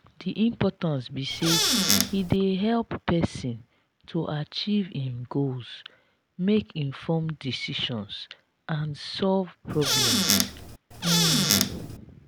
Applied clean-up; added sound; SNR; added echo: none; Squeak / Cupboard open or close; -4 dB; none.